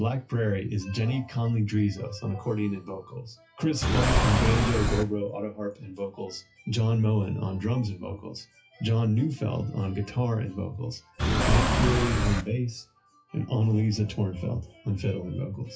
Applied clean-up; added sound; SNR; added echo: classical method WPE with log-MMSE.